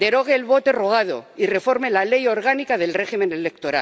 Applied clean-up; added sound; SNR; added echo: none; none; none; none.